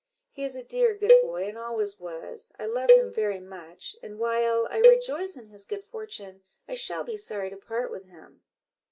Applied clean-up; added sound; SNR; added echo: none; Cowbell; -5 dB; reverberation time 0.2 s.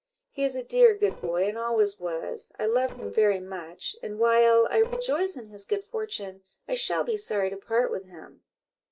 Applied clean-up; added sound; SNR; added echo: neural separator model SepFormer DNS4.